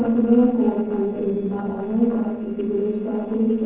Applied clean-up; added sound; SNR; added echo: neural separator model SepFormer DNS4.